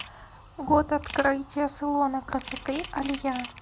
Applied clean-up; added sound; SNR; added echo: none; Camera; 15 dB; none.